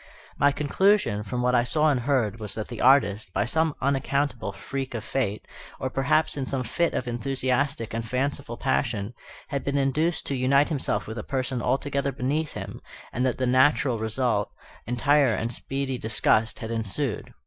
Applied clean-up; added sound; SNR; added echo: neural mask model Resemble Enhance denoiser.